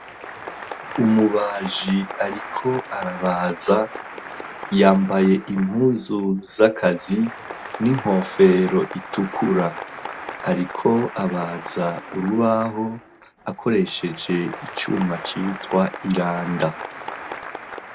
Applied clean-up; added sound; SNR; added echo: none; Applause; 13 dB; none.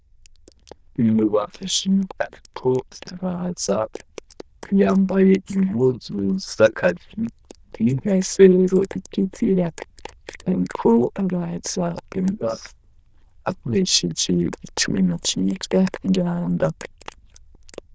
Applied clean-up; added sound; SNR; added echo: neural diffusion model UNIVERSE++.